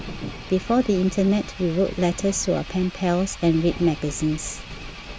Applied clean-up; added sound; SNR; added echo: none; Thunder + Engine; 12 dB; none.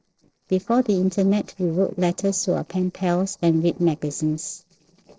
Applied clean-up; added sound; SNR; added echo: neural separator model SepFormer DNS4.